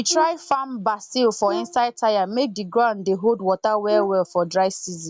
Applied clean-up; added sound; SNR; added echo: none; Brass instrument; 13 dB; none.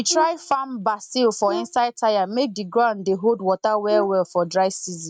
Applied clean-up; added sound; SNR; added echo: neural mask model RNNoise.